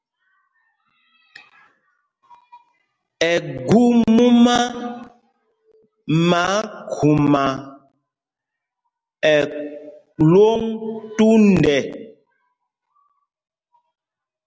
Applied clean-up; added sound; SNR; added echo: none; none; none; none.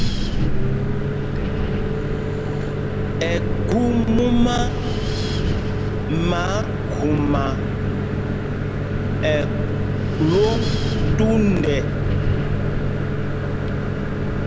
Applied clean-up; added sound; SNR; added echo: none; Microwave oven + Wind; -4 dB; none.